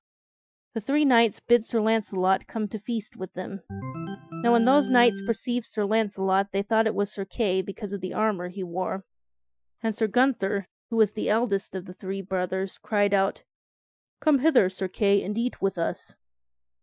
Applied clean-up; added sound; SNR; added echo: classical method Wiener filter.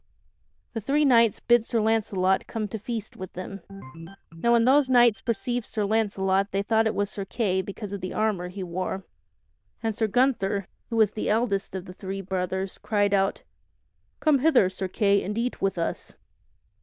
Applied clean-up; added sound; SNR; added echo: neural diffusion model UNIVERSE++.